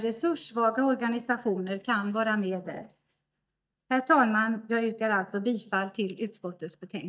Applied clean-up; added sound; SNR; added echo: neural mask model DeepFilterNet 3.